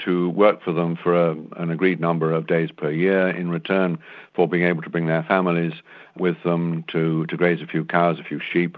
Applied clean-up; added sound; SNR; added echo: none; none; none; none.